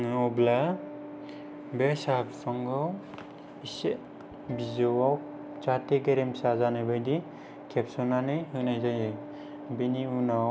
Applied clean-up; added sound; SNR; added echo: none; Acoustic guitar; 14 dB; none.